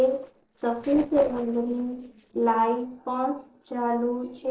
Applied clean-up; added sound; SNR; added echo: neural separator model SepFormer DNS4.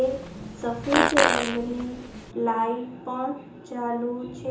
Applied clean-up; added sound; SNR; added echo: none; Fart; -1 dB; reverberation time 0.6 s.